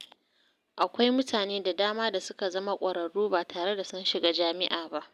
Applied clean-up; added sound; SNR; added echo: none; none; none; none.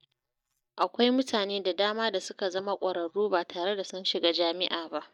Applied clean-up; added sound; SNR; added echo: neural mask model DeepFilterNet 3.